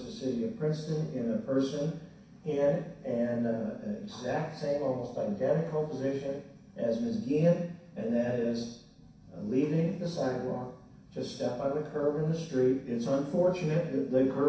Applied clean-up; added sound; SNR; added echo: none; none; none; reverberation time 0.6 s.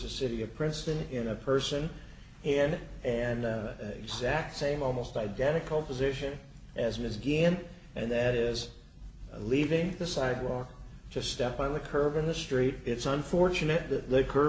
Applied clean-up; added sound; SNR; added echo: none; none; none; none.